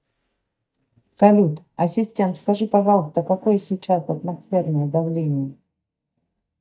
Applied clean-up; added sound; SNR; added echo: neural mask model DeepFilterNet 3.